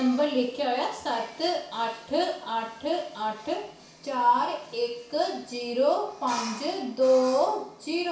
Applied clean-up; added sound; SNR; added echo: none; none; none; reverberation time 0.6 s.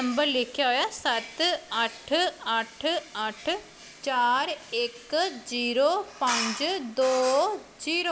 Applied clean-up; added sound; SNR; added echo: none; none; none; none.